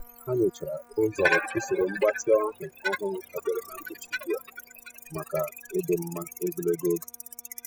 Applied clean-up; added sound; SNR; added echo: classical method spectral subtraction.